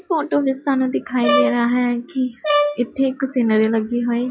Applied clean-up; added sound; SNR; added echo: classical method log-MMSE.